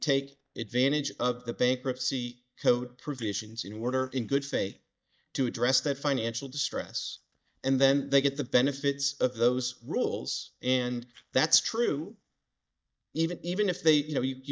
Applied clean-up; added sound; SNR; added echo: neural mask model DeepFilterNet 3.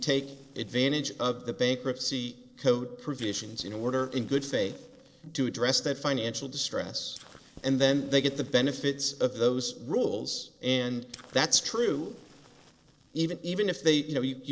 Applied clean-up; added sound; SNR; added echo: neural separator model SepFormer DNS4.